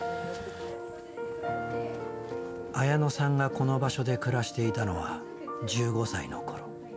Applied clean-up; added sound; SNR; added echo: none; none; none; none.